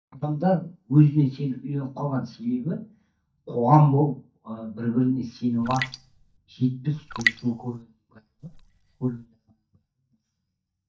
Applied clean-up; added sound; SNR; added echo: neural mask model DeepFilterNet 3.